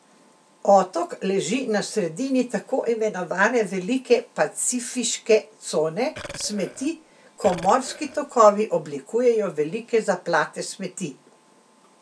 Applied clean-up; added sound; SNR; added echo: none; Burping, eructation; 16 dB; none.